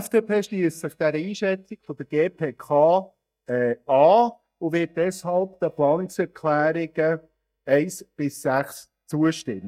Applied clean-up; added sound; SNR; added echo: neural mask model DeepFilterNet 3.